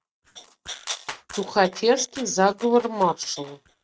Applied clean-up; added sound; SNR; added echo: neural mask model RNNoise.